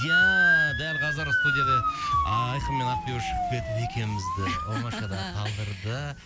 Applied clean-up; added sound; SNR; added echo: none; Motor vehicle (road) / Siren; -4 dB; none.